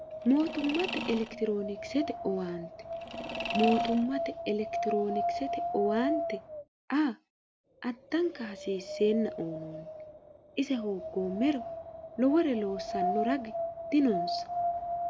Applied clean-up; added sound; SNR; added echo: none; Wind + Mechanisms; 4 dB; none.